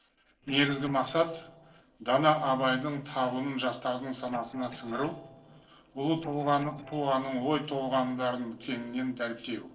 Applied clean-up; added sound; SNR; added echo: neural separator model SepFormer DNS4.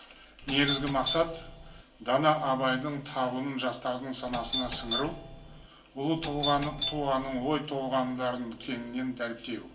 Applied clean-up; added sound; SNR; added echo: none; Doorbell; 5 dB; reverberation time 0.2 s.